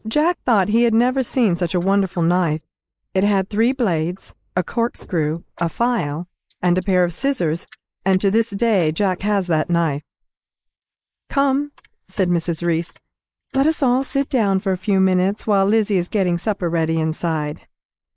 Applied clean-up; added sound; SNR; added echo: neural mask model Resemble Enhance denoiser.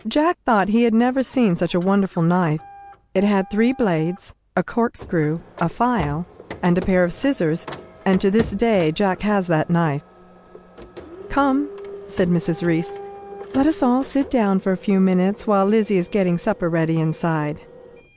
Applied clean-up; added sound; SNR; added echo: none; Printer; 18 dB; none.